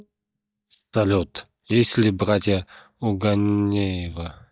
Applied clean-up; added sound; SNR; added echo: neural mask model DeepFilterNet 3.